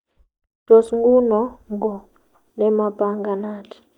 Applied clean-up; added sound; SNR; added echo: neural mask model DeepFilterNet 3.